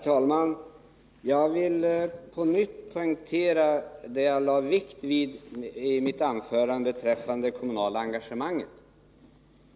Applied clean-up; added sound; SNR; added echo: none; none; none; none.